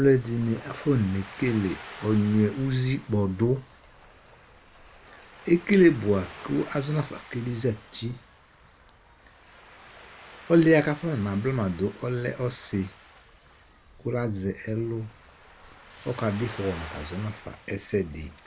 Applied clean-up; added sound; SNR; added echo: none; Ocean; 20 dB; none.